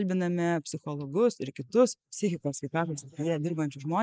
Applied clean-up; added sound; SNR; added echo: neural mask model Resemble Enhance denoiser.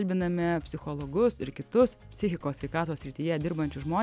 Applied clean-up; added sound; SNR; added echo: none; none; none; none.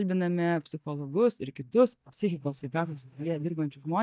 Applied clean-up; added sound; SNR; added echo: neural mask model DeepFilterNet 3.